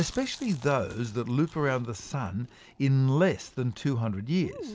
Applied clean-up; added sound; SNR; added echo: none; Chewing, mastication; 19 dB; none.